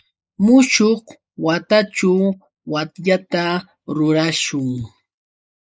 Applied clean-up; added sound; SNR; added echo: neural mask model Resemble Enhance denoiser.